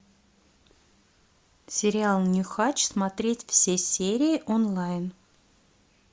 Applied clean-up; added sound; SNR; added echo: none; none; none; none.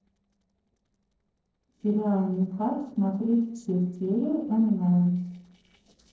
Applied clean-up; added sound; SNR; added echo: neural separator model SepFormer DNS4.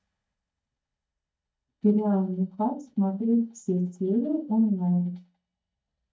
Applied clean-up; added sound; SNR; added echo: neural mask model DeepFilterNet 3.